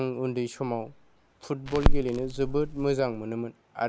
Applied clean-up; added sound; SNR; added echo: none; Crackle; -3 dB; none.